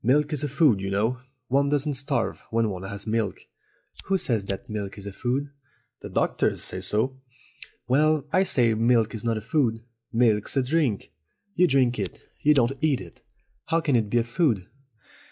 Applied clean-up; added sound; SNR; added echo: classical method log-MMSE.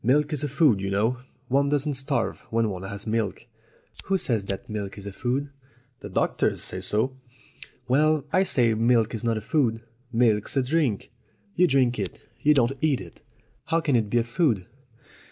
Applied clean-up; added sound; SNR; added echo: none; Fire; 17 dB; none.